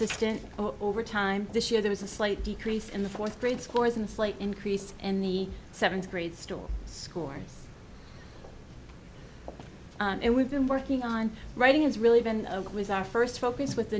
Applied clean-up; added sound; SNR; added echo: none; none; none; none.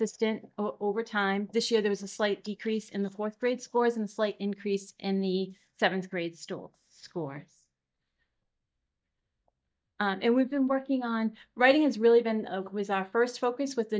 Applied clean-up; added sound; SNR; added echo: neural mask model DeepFilterNet 3.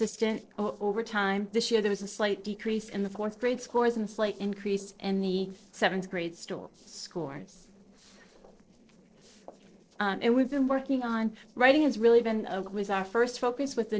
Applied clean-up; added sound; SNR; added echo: neural separator model SepFormer DNS4.